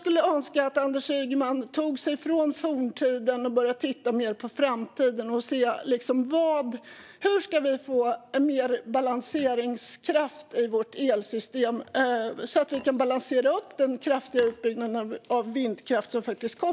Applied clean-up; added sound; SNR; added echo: none; none; none; none.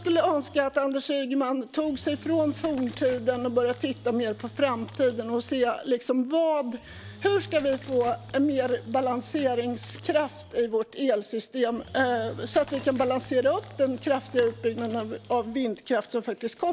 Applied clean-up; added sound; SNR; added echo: none; Engine / Drill; 18 dB; none.